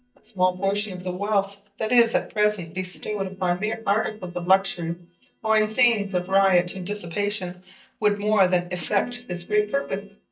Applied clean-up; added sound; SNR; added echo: neural mask model DeepFilterNet 3.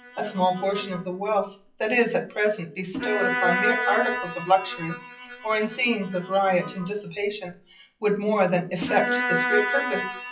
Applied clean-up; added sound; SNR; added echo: classical method WPE with log-MMSE.